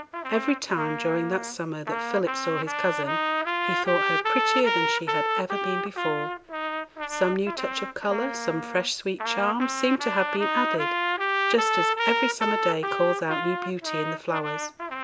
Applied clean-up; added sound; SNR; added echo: none; Trumpet; 0 dB; none.